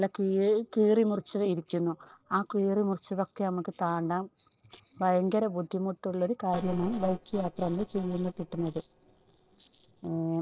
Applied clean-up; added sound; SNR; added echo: neural separator model SepFormer DNS4.